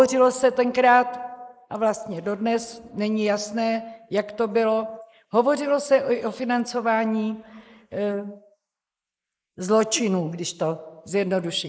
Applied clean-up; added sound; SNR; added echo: neural mask model Resemble Enhance denoiser.